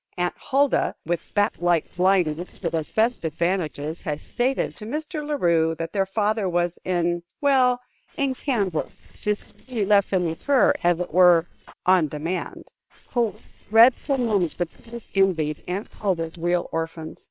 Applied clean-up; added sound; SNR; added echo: neural separator model SepFormer WHAM!.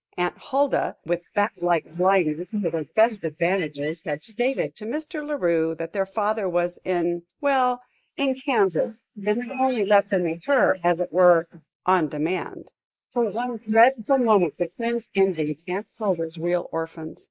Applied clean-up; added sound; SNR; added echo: neural mask model Resemble Enhance denoiser.